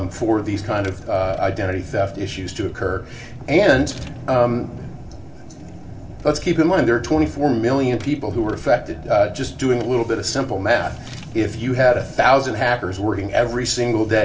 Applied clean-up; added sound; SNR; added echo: none; Engine / Car; 16 dB; reverberation time 0.2 s.